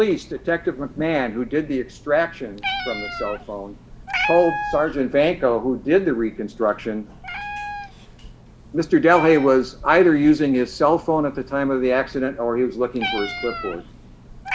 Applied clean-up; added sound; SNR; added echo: none; Meow; 12 dB; none.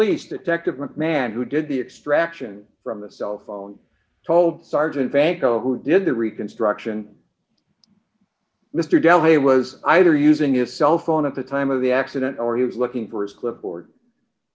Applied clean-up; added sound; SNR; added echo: none; none; none; none.